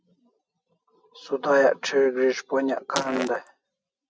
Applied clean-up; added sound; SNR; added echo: neural mask model RNNoise.